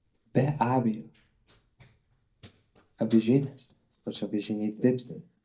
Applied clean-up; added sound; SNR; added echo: neural mask model DeepFilterNet 3.